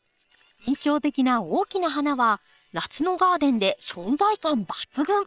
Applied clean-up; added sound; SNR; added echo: neural separator model SepFormer WHAM!.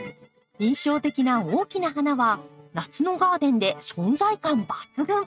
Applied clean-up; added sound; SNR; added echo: neural mask model RNNoise.